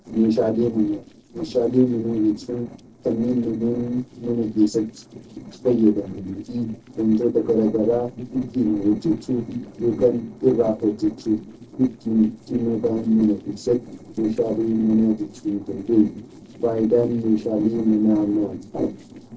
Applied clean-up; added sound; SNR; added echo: neural separator model SepFormer DNS4.